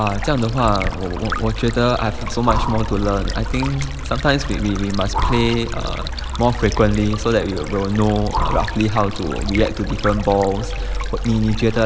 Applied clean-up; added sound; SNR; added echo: none; Breathing + Stream; 7 dB; none.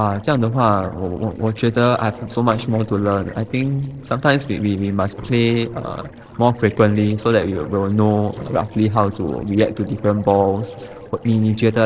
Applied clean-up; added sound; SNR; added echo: neural separator model SepFormer DNS4.